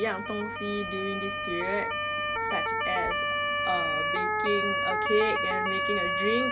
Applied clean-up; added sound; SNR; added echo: none; Motor vehicle (road) / Siren; -3 dB; none.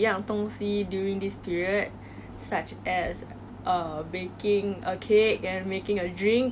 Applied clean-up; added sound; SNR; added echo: none; none; none; none.